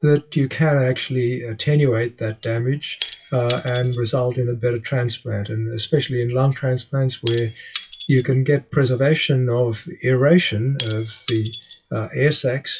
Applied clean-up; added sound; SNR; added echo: classical method WPE with log-MMSE.